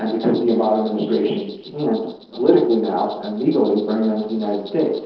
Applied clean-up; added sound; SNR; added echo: neural separator model SepFormer DNS4.